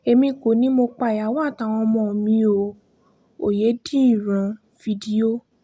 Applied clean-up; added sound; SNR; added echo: none; none; none; none.